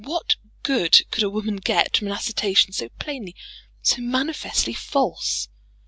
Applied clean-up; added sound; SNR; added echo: none; none; none; none.